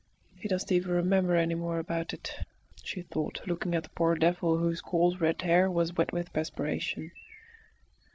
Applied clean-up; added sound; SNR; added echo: none; none; none; none.